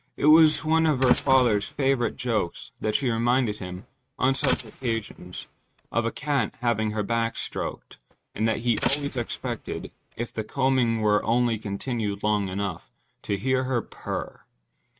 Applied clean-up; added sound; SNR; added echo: neural mask model RNNoise.